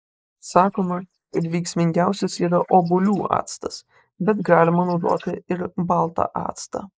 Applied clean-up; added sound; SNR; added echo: neural mask model Resemble Enhance denoiser.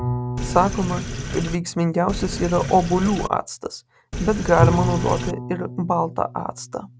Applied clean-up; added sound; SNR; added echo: none; Bowed string instrument + Sink (filling or washing); 5 dB; none.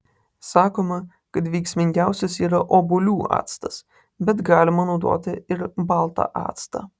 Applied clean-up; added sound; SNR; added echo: none; none; none; none.